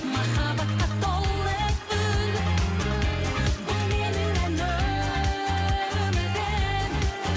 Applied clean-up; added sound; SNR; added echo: none; Bowed string instrument + Car passing by; 19 dB; none.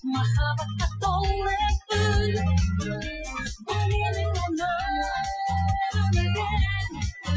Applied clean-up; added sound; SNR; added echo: classical method Wiener filter.